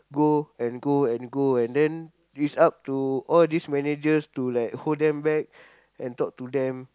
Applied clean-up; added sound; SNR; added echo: none; none; none; none.